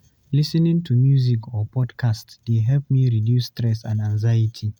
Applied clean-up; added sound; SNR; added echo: none; none; none; none.